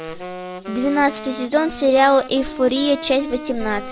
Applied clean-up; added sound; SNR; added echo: none; Wind instrument, woodwind instrument; 13 dB; none.